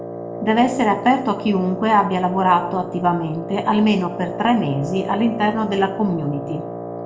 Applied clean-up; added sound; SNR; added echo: none; Wind instrument, woodwind instrument; 10 dB; reverberation time 0.5 s.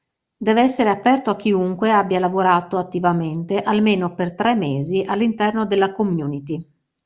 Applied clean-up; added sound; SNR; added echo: none; none; none; none.